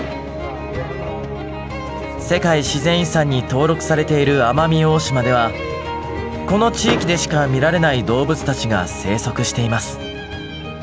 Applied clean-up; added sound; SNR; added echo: none; Fireworks; 17 dB; none.